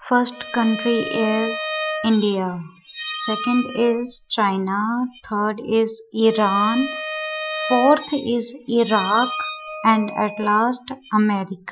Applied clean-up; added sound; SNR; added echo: classical method Wiener filter.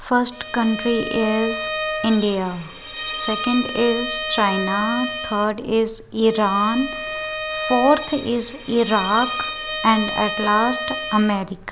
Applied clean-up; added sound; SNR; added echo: none; Bowed string instrument; 7 dB; none.